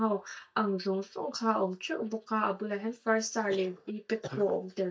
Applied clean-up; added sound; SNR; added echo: neural mask model DeepFilterNet 3.